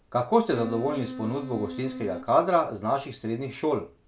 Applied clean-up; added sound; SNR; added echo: none; Wind instrument, woodwind instrument; 10 dB; none.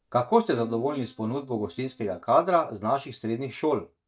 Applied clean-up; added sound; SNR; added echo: neural mask model DeepFilterNet 3.